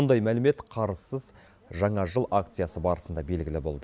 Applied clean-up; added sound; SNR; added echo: none; none; none; none.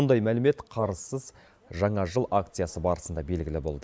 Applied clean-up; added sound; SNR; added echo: neural mask model Resemble Enhance denoiser.